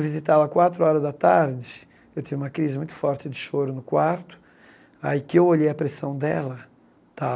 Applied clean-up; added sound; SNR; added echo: none; none; none; none.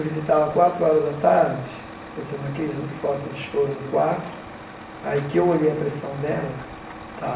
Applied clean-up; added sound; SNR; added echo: none; Truck; 14 dB; reverberation time 0.8 s.